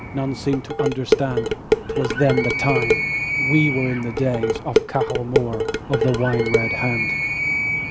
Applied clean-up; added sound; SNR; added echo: none; Dishes, pots, and pans + Animal; -1 dB; none.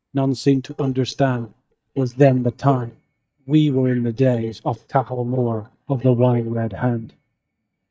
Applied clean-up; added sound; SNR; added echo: neural mask model DeepFilterNet 3.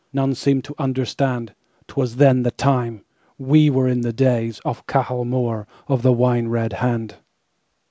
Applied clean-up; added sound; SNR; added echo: none; none; none; none.